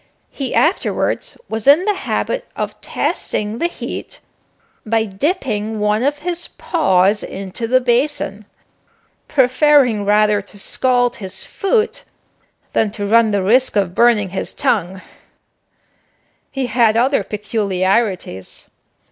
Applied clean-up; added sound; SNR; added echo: none; none; none; none.